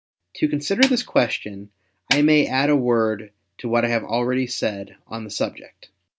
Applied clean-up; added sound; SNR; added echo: none; Snare drum; 7 dB; none.